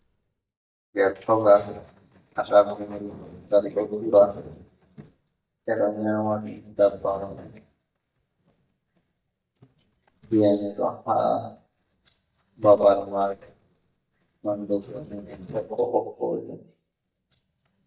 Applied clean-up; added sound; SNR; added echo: neural mask model DeepFilterNet 3.